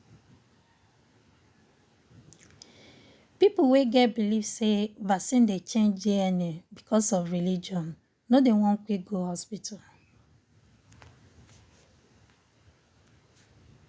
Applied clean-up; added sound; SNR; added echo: none; none; none; none.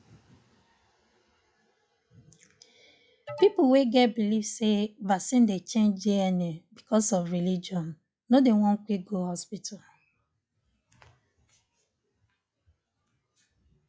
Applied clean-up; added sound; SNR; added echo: classical method log-MMSE.